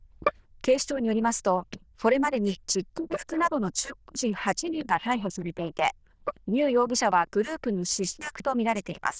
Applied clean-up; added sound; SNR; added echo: neural diffusion model UNIVERSE++.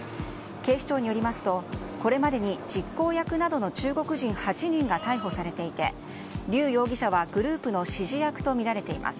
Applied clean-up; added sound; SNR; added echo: none; none; none; none.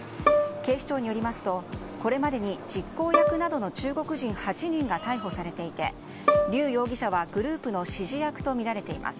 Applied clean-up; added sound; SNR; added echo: none; Bowed string instrument; 2 dB; none.